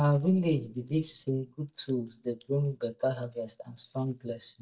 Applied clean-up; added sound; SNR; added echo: neural mask model DeepFilterNet 3.